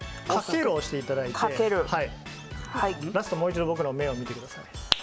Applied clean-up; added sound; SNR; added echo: none; none; none; none.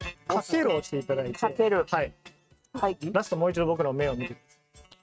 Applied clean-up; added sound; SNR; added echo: neural mask model RNNoise.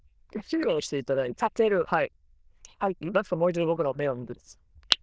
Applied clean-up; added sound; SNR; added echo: neural diffusion model UNIVERSE++.